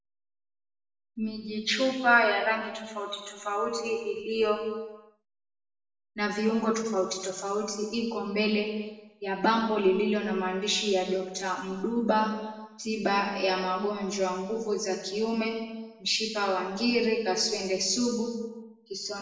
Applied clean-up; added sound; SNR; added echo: none; none; none; reverberation time 1.1 s.